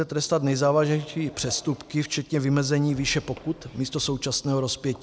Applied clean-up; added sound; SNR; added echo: none; none; none; none.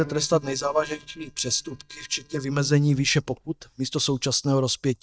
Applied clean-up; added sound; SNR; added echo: neural mask model DeepFilterNet 3.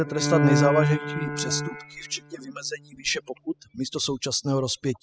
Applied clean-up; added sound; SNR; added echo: classical method spectral subtraction.